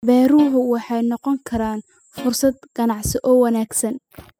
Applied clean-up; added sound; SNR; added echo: classical method spectral subtraction.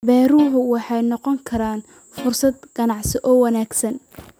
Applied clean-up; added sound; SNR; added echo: none; Guitar; 17 dB; none.